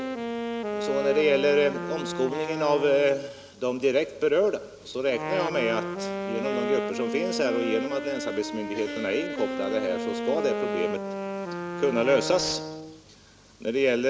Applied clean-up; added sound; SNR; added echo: none; Wind instrument, woodwind instrument; 6 dB; none.